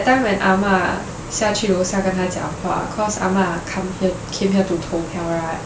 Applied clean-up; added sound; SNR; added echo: none; none; none; none.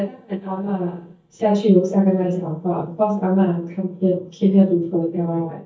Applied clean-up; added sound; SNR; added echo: neural mask model DeepFilterNet 3.